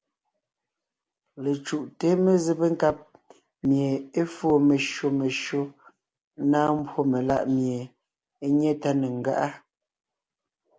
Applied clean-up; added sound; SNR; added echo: none; none; none; none.